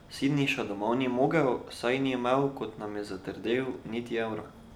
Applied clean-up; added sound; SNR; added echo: none; none; none; none.